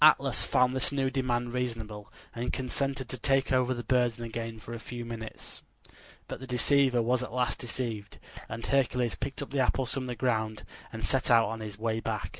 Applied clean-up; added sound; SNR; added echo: none; none; none; none.